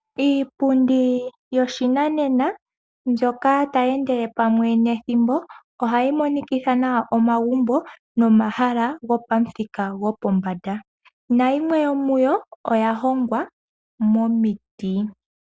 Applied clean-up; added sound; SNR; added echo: none; none; none; none.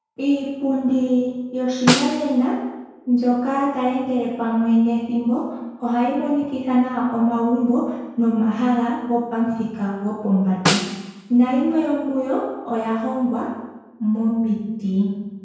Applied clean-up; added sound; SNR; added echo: none; Snare drum; 5 dB; reverberation time 1.0 s.